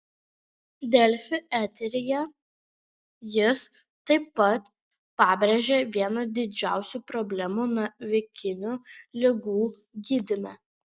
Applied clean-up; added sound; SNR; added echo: none; none; none; none.